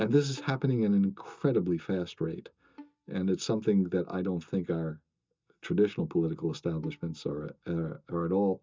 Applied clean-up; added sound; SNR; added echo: neural mask model DeepFilterNet 3.